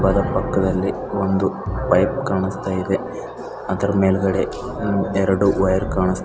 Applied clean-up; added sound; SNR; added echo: none; Thunder / Rain + Bowed string instrument; 11 dB; none.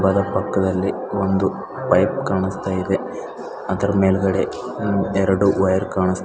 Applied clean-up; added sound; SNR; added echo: none; none; none; none.